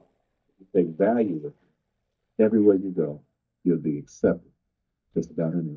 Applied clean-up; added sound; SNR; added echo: neural mask model DeepFilterNet 3.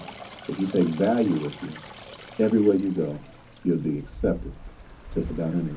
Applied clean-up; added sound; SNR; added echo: none; Stream; 15 dB; reverberation time 0.3 s.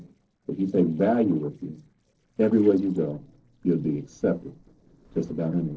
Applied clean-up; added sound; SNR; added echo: neural separator model SepFormer DNS4.